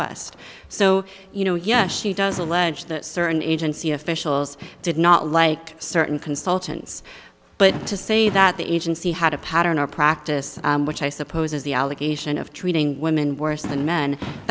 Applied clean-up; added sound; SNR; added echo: none; Fireworks; 17 dB; none.